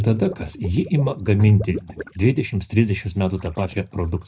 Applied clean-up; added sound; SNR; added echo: neural mask model DeepFilterNet 3.